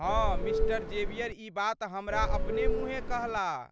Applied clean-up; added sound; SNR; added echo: none; Subway, metro, underground / Doorbell; -4 dB; none.